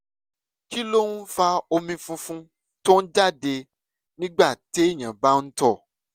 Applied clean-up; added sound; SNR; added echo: none; none; none; none.